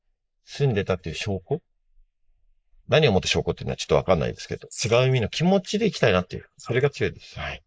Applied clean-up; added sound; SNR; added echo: neural mask model Resemble Enhance denoiser.